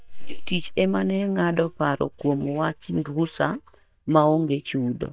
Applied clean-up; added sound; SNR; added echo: neural mask model DeepFilterNet 3.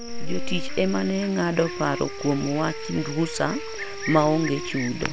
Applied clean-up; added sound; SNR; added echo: none; Cricket + Wind instrument, woodwind instrument; 11 dB; none.